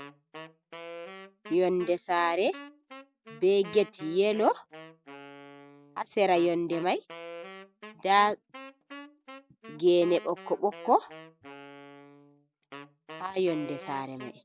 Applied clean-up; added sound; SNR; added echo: none; Wind instrument, woodwind instrument; 17 dB; none.